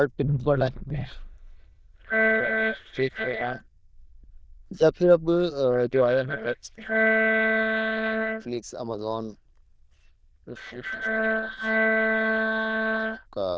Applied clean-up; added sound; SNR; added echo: neural diffusion model UNIVERSE++.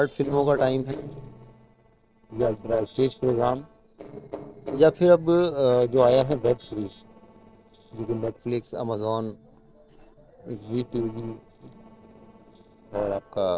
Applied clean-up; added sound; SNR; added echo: neural separator model SepFormer DNS4.